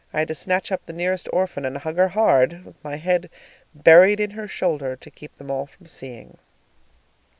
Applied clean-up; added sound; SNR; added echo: none; none; none; none.